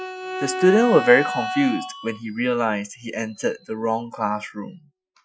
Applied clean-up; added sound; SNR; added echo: classical method Wiener filter.